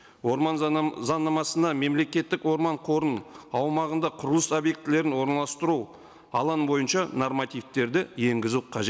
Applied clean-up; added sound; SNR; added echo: none; none; none; none.